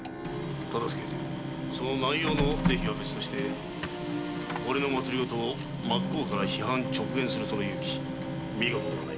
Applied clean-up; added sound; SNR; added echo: none; Printer + Bowed string instrument; 2 dB; none.